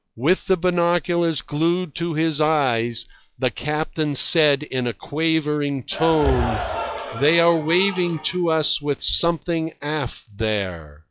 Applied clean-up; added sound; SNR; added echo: classical method log-MMSE.